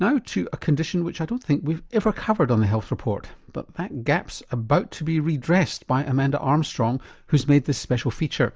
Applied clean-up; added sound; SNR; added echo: none; none; none; none.